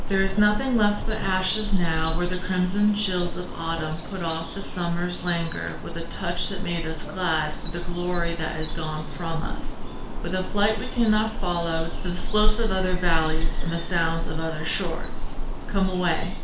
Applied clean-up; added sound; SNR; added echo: none; Bird vocalization, bird call, bird song; -2 dB; reverberation time 0.5 s.